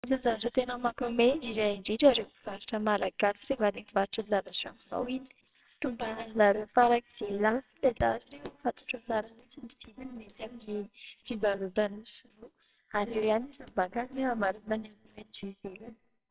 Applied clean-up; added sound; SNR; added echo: neural separator model SepFormer WHAMR!.